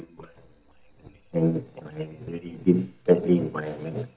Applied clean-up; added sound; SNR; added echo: neural mask model DeepFilterNet 3.